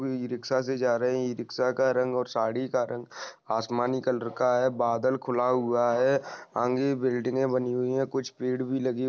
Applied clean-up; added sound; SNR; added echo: none; none; none; none.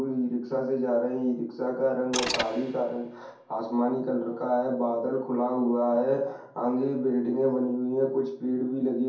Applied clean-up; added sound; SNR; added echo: none; Mechanisms; 9 dB; reverberation time 0.6 s.